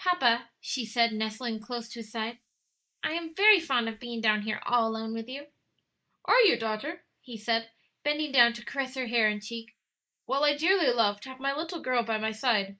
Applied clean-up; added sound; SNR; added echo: neural mask model Resemble Enhance denoiser.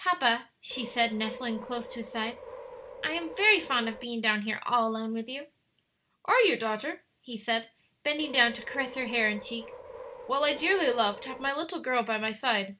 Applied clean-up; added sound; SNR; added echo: none; Subway, metro, underground; 14 dB; none.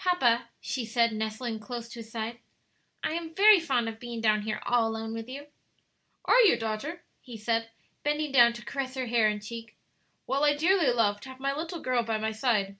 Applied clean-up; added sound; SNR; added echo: none; none; none; none.